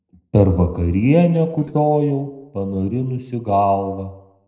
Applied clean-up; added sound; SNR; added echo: neural separator model SepFormer DNS4.